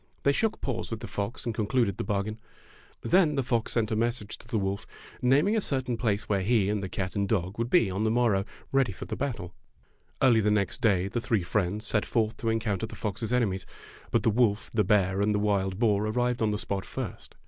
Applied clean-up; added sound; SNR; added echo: none; none; none; none.